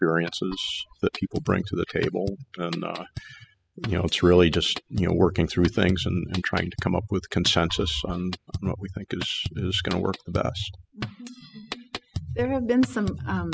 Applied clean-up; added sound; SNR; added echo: classical method spectral subtraction.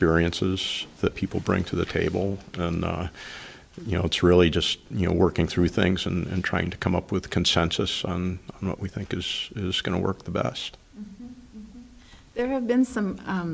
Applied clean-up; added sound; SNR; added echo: none; none; none; none.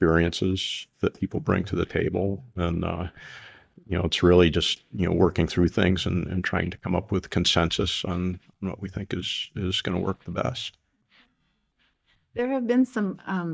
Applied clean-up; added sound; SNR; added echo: neural mask model DeepFilterNet 3.